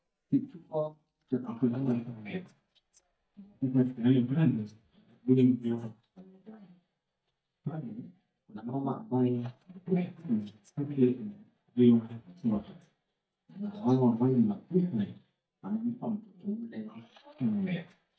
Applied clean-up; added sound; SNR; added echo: neural mask model DeepFilterNet 3.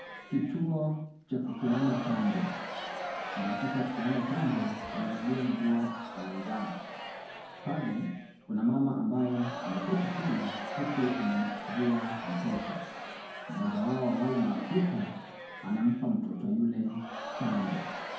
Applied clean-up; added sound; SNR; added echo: none; Crowd; 9 dB; reverberation time 0.9 s.